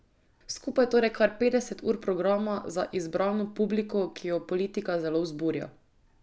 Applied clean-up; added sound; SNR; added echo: none; none; none; none.